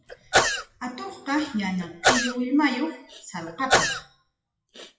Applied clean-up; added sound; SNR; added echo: classical method WPE with log-MMSE.